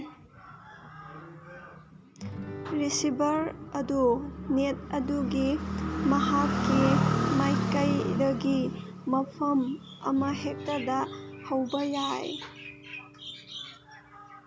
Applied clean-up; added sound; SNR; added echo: none; Guitar; 17 dB; none.